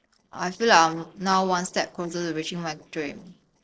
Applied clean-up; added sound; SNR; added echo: neural separator model SepFormer DNS4.